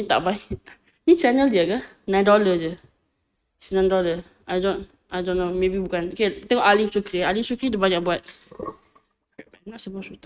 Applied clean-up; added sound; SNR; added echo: neural mask model RNNoise.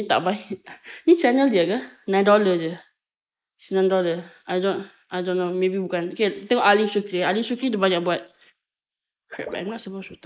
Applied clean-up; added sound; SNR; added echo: neural mask model Resemble Enhance denoiser.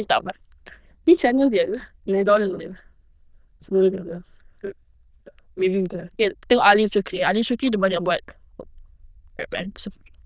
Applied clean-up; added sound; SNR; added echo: neural diffusion model UNIVERSE++.